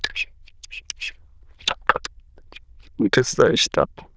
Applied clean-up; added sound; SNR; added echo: neural diffusion model UNIVERSE++.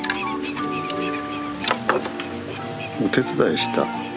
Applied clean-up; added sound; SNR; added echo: none; Motorcycle / Accelerating, revving, vroom; 13 dB; none.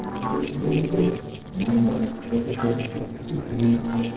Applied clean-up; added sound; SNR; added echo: neural separator model SepFormer DNS4.